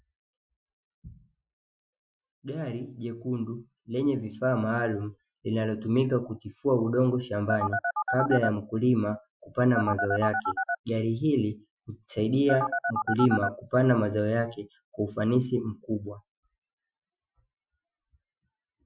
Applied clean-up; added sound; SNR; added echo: classical method Wiener filter.